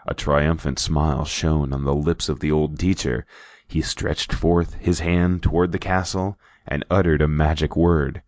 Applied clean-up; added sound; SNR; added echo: none; none; none; none.